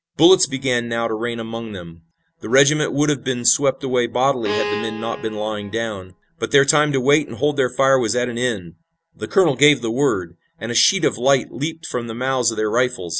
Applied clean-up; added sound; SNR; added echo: none; Bowed string instrument; 9 dB; none.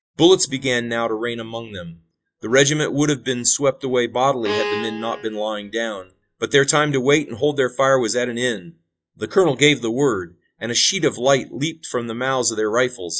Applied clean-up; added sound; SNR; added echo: classical method log-MMSE.